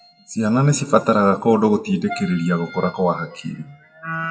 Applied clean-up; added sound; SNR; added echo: classical method WPE with log-MMSE.